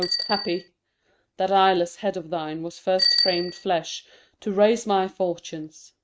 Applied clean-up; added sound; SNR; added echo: neural mask model RNNoise.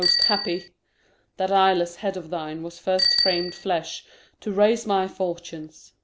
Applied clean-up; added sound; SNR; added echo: none; Bicycle bell; 3 dB; none.